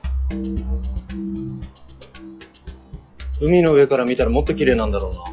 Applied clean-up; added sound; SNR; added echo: classical method log-MMSE.